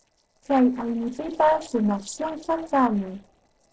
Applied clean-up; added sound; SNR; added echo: neural separator model SepFormer DNS4.